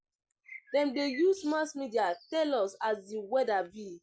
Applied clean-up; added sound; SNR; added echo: none; Bird; 18 dB; none.